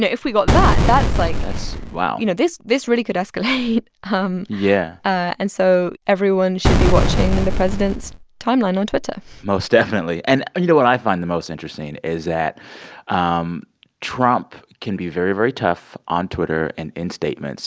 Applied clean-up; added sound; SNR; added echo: none; Boom; -3 dB; none.